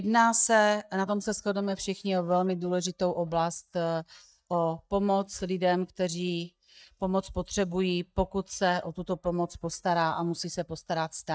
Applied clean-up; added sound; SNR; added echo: neural mask model DeepFilterNet 3.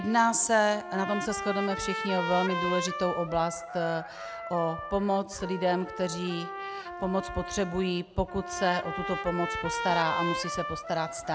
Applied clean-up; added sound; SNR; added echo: none; Trumpet; 6 dB; none.